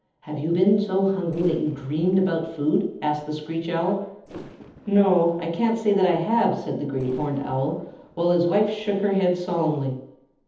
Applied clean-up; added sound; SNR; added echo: neural separator model SepFormer DNS4.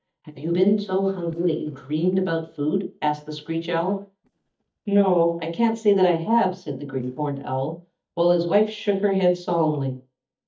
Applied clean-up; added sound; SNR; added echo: neural mask model DeepFilterNet 3.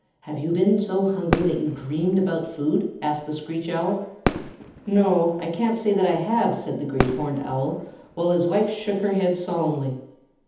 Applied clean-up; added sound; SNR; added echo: none; Fireworks; 9 dB; reverberation time 1.3 s.